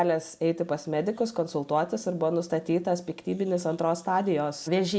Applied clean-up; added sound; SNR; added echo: none; none; none; none.